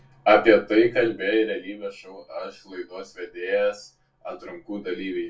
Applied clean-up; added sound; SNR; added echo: none; none; none; reverberation time 0.2 s.